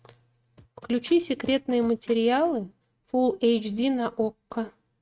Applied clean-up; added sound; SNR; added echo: neural mask model RNNoise.